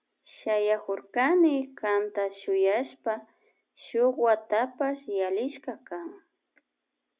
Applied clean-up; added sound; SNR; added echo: none; none; none; none.